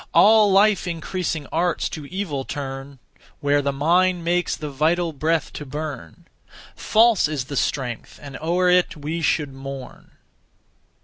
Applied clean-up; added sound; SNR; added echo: none; none; none; none.